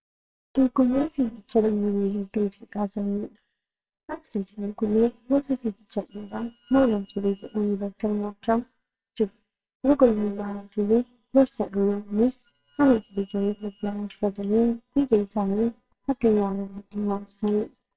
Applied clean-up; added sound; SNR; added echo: neural separator model SepFormer WHAMR!.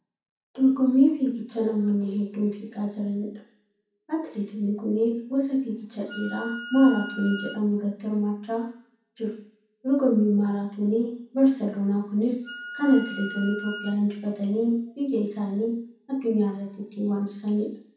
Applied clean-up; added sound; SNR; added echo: none; Wind instrument, woodwind instrument; 13 dB; reverberation time 0.6 s.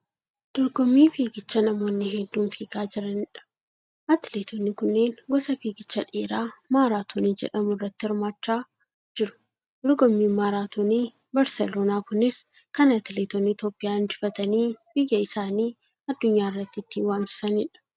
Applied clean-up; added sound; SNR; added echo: none; none; none; none.